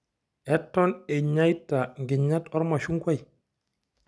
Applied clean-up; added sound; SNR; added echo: none; none; none; none.